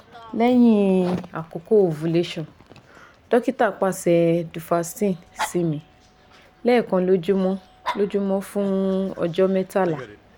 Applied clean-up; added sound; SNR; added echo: none; Dog; 19 dB; none.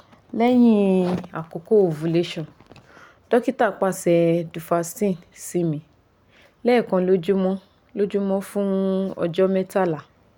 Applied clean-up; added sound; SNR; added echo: none; none; none; none.